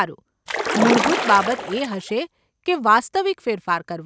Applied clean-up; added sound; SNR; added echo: none; Splash, splatter; 2 dB; none.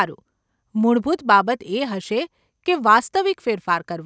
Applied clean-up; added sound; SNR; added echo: none; none; none; none.